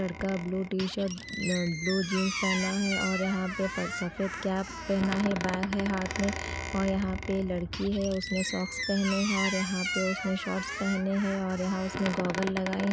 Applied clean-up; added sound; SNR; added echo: none; Squeak; 6 dB; none.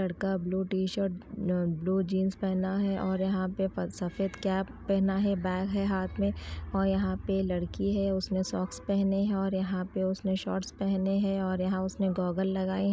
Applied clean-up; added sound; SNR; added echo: none; none; none; none.